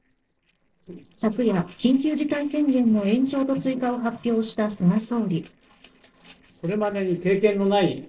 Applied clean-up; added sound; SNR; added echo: neural separator model SepFormer DNS4.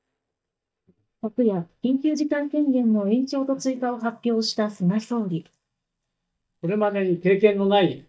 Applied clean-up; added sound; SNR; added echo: neural mask model DeepFilterNet 3.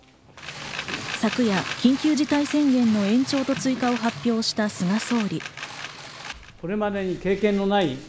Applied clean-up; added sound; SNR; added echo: none; none; none; none.